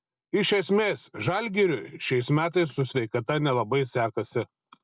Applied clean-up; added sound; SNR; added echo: none; none; none; none.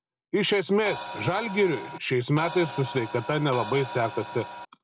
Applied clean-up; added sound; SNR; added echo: none; Crash cymbal; 11 dB; none.